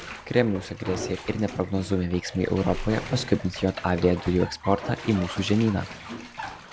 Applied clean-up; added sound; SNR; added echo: none; Bathtub (filling or washing); 11 dB; none.